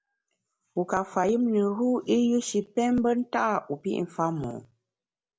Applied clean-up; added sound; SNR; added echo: none; none; none; none.